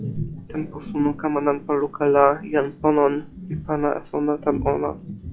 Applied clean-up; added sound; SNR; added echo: classical method log-MMSE.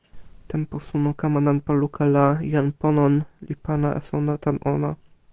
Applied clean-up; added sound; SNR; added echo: none; none; none; none.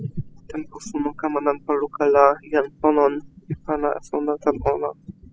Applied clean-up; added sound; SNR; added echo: classical method spectral subtraction.